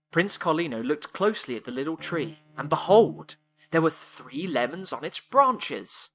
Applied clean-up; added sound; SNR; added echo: neural mask model RNNoise.